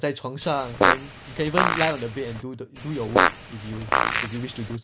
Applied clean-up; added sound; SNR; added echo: none; Fart; -4 dB; none.